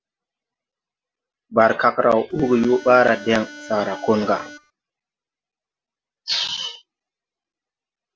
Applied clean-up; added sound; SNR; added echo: none; Harmonica; 16 dB; none.